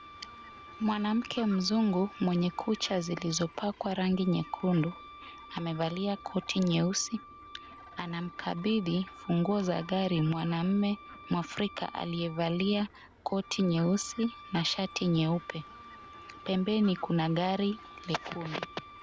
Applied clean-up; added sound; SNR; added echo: none; Wind instrument, woodwind instrument + Fowl; 18 dB; none.